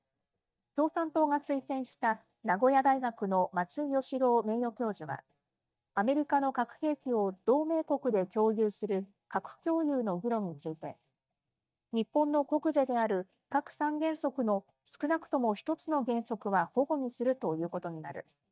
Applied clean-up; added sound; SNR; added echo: neural mask model DeepFilterNet 3.